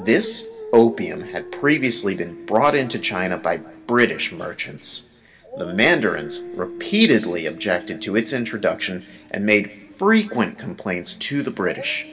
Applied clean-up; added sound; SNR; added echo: none; Dog; 16 dB; reverberation time 2.7 s.